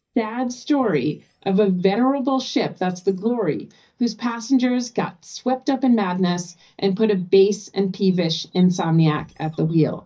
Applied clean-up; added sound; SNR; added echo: neural mask model DeepFilterNet 3.